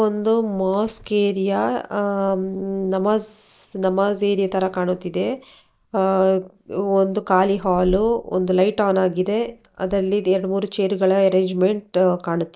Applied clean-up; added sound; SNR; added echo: neural mask model DeepFilterNet 3.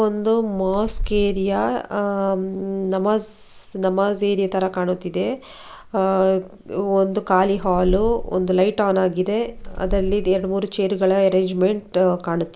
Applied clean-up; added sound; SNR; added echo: none; Bird; 7 dB; none.